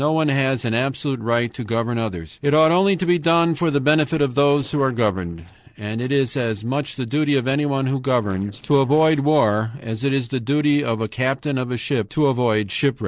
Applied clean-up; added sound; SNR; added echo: neural separator model SepFormer DNS4.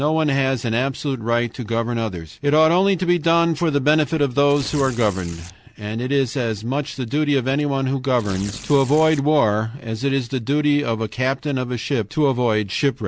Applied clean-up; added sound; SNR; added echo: none; Tearing; 16 dB; none.